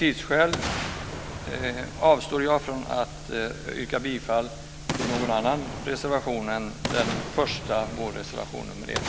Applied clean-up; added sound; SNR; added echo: none; Boom; 8 dB; none.